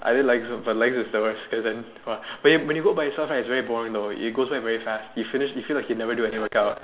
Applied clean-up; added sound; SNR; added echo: none; none; none; none.